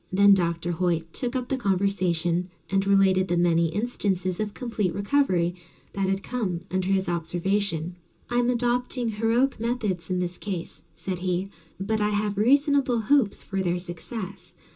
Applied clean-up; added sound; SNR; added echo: none; none; none; reverberation time 0.2 s.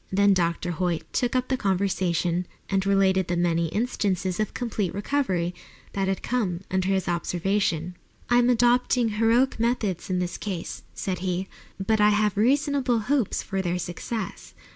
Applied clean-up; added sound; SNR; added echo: none; none; none; none.